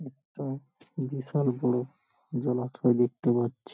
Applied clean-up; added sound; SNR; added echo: none; none; none; none.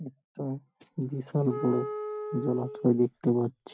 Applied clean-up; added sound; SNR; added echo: none; Wind instrument, woodwind instrument; 9 dB; none.